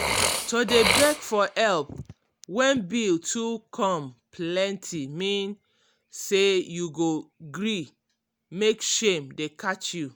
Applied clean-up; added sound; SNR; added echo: none; Burping, eructation; 7 dB; none.